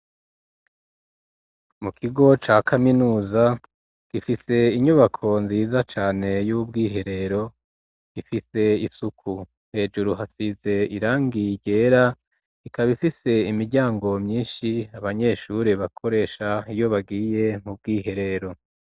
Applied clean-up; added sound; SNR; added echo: none; none; none; none.